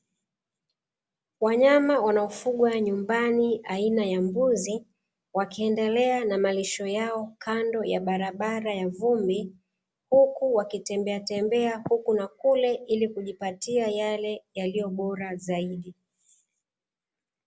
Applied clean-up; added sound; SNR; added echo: none; none; none; none.